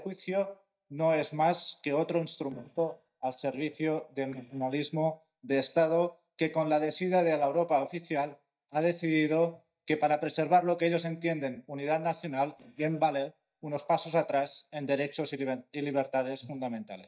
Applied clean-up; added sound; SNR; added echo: neural mask model DeepFilterNet 3.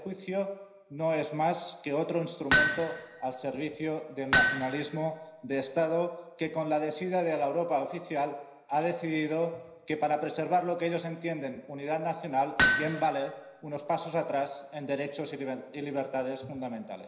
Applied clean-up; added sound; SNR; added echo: none; Hammer; -1 dB; reverberation time 0.9 s.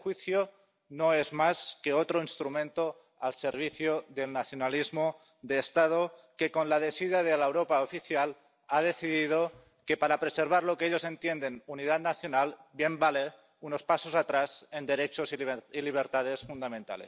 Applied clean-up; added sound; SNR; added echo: none; none; none; none.